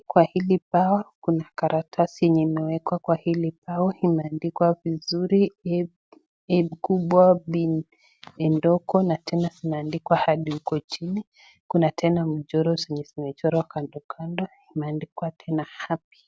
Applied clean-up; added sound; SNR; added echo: none; none; none; none.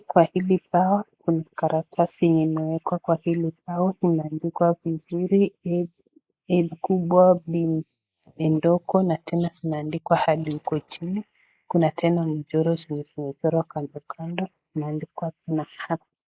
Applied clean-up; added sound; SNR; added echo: neural mask model Resemble Enhance denoiser.